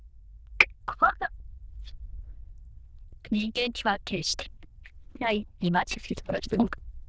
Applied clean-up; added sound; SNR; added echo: neural diffusion model UNIVERSE++.